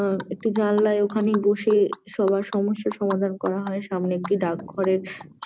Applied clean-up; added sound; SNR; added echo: none; Animal; 16 dB; none.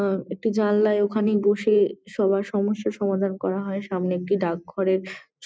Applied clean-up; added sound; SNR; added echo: none; none; none; none.